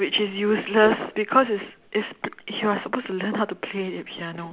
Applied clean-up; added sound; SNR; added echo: none; none; none; none.